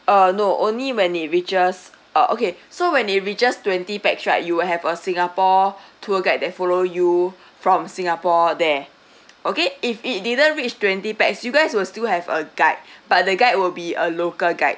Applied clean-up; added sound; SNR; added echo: none; none; none; none.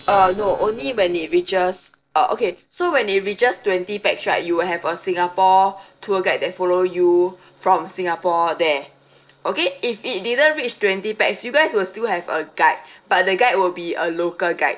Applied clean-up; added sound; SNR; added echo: neural separator model SepFormer DNS4.